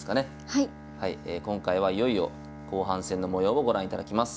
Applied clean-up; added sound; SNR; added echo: none; Bowed string instrument; 15 dB; none.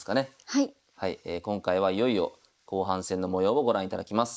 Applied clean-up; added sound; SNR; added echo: neural mask model Resemble Enhance denoiser.